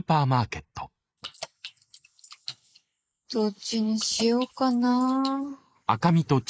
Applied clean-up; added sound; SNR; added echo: neural mask model Resemble Enhance denoiser.